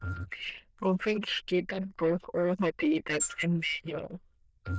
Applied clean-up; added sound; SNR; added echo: neural diffusion model UNIVERSE++.